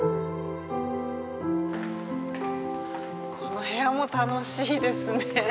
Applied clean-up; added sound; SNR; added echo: none; none; none; none.